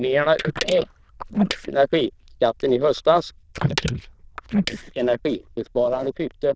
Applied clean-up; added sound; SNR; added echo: neural diffusion model UNIVERSE++.